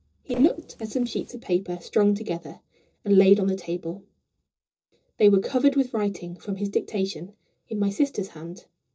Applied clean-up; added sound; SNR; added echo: neural separator model SepFormer DNS4.